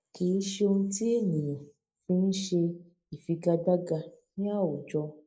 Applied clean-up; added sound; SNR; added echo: neural mask model Resemble Enhance denoiser.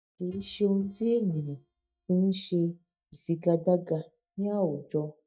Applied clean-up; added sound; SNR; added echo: neural mask model DeepFilterNet 3.